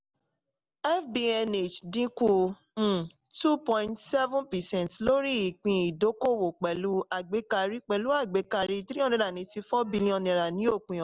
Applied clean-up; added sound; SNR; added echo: none; none; none; none.